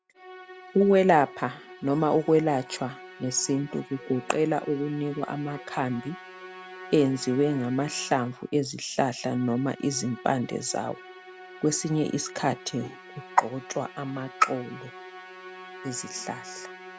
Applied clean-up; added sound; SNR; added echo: none; Musical instrument; 17 dB; none.